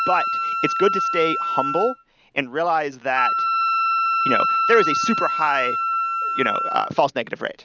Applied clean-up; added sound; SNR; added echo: none; Wind instrument, woodwind instrument; -1 dB; none.